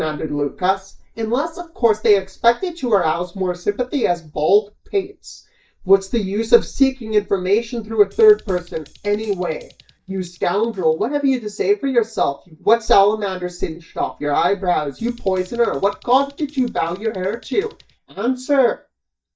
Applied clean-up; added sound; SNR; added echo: neural mask model DeepFilterNet 3.